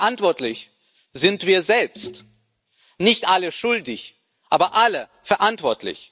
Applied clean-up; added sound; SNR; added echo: none; none; none; none.